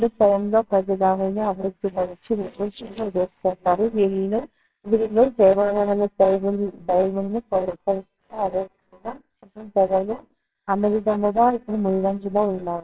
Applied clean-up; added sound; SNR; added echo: neural separator model SepFormer WHAMR!.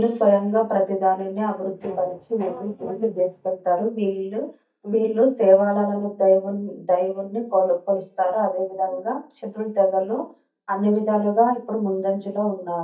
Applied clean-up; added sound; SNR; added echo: neural mask model DeepFilterNet 3.